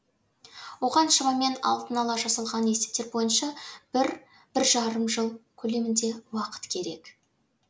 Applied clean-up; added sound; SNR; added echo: none; none; none; none.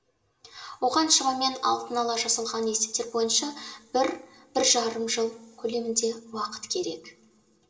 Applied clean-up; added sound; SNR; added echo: none; none; none; reverberation time 2.2 s.